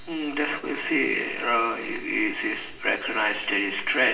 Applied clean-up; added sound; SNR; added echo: none; none; none; reverberation time 0.7 s.